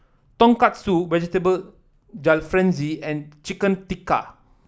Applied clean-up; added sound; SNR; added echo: none; none; none; none.